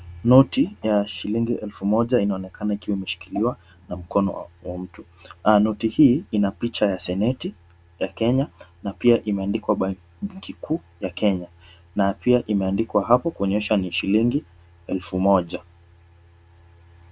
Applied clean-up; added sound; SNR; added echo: none; none; none; none.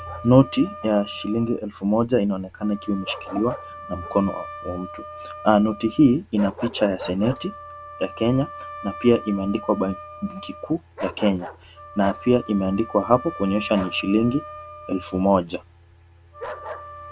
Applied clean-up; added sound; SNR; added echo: none; Wind instrument, woodwind instrument + Bark; 14 dB; none.